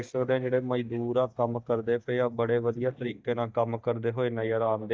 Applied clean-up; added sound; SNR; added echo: neural mask model DeepFilterNet 3.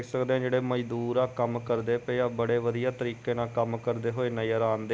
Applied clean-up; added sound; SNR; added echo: none; none; none; none.